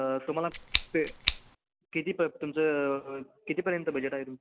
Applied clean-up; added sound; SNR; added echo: none; Scissors; -1 dB; none.